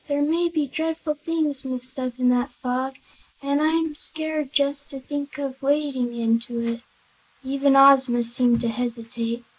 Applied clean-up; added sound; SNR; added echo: neural mask model Resemble Enhance denoiser.